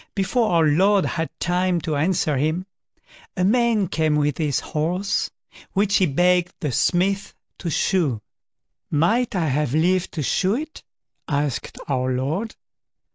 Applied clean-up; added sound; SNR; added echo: none; none; none; none.